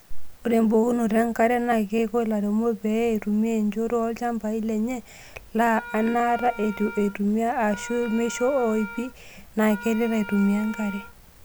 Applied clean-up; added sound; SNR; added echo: none; Wind instrument, woodwind instrument; 15 dB; none.